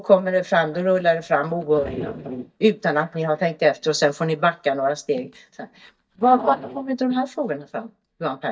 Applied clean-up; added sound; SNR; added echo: neural mask model DeepFilterNet 3.